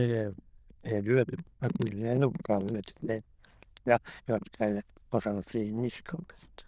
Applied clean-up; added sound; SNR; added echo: neural diffusion model UNIVERSE++.